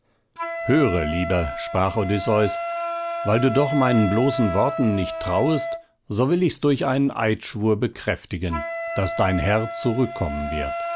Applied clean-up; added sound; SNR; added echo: none; Wind instrument, woodwind instrument; 8 dB; none.